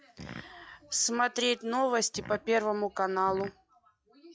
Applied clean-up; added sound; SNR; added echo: classical method log-MMSE.